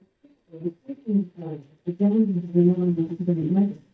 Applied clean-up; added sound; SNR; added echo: neural mask model DeepFilterNet 3.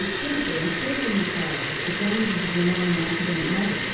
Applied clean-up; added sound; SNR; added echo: none; Liquid; 1 dB; reverberation time 0.9 s.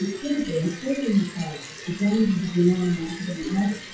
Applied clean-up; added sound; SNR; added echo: classical method WPE with log-MMSE.